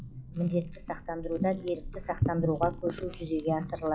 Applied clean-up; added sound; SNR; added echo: classical method log-MMSE.